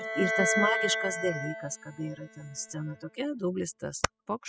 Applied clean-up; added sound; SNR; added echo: classical method spectral subtraction.